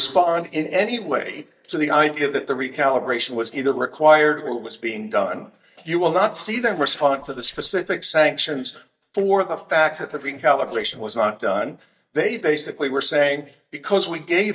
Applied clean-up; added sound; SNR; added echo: neural mask model DeepFilterNet 3.